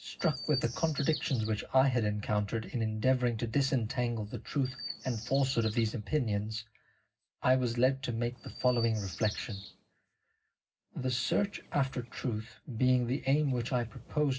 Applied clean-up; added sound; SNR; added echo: none; Chirp, tweet; 16 dB; reverberation time 0.4 s.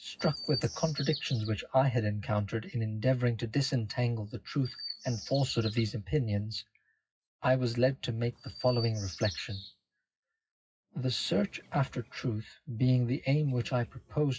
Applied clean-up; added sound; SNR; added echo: classical method WPE with log-MMSE.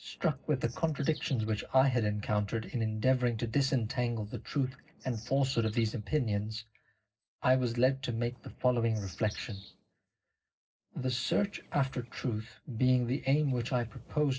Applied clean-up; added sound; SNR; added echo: neural separator model SepFormer DNS4.